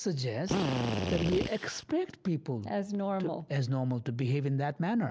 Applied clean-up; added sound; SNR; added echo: none; Drill; 0 dB; none.